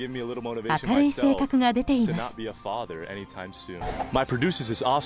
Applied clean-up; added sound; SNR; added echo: none; none; none; none.